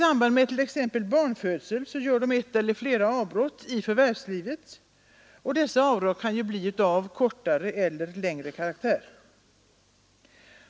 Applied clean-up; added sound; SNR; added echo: none; none; none; none.